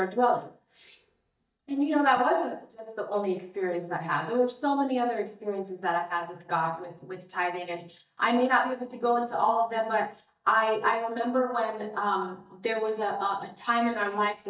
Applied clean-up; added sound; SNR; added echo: neural mask model DeepFilterNet 3.